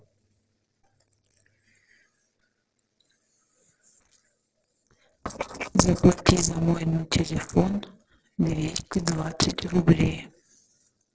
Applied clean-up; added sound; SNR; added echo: neural separator model SepFormer DNS4.